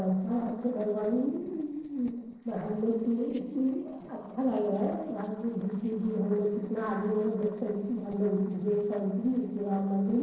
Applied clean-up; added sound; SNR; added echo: neural separator model SepFormer DNS4.